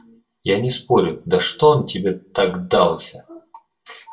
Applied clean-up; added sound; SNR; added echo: none; none; none; reverberation time 0.2 s.